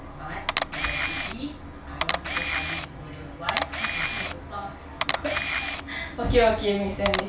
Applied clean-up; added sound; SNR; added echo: none; Camera; 0 dB; reverberation time 0.3 s.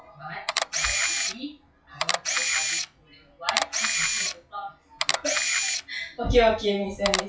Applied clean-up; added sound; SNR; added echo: classical method WPE with log-MMSE.